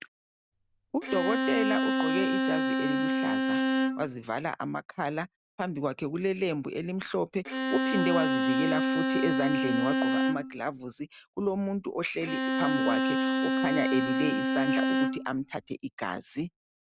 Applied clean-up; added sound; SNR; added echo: none; Bowed string instrument; -4 dB; none.